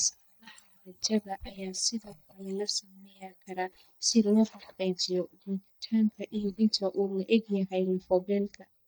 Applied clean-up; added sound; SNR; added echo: neural mask model DeepFilterNet 3.